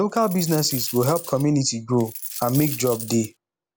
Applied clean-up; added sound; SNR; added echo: none; Coin (dropping); 10 dB; none.